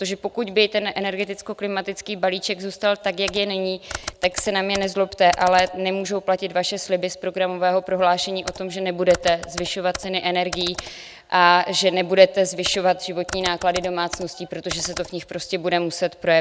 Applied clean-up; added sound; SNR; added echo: none; Computer keyboard; 15 dB; none.